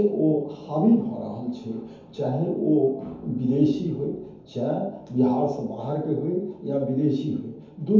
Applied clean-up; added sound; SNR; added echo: none; none; none; reverberation time 0.8 s.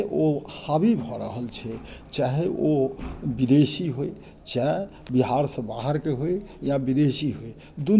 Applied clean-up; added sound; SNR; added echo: none; none; none; none.